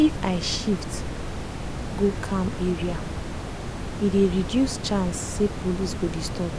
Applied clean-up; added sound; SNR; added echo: none; Water; 4 dB; none.